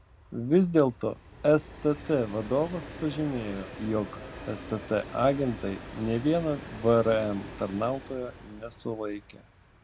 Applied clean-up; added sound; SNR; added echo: none; Train; 14 dB; none.